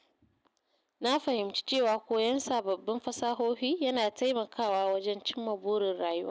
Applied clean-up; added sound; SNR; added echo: none; none; none; none.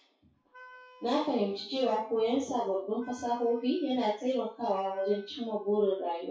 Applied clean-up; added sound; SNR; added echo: classical method WPE with log-MMSE.